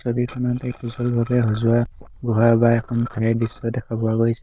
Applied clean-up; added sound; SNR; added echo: neural diffusion model UNIVERSE++.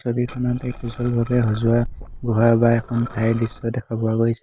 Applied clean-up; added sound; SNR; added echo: none; Liquid; 15 dB; none.